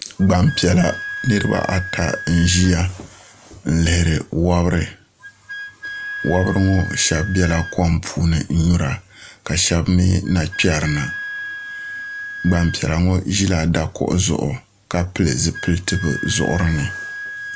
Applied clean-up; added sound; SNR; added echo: none; Wind instrument, woodwind instrument; 13 dB; none.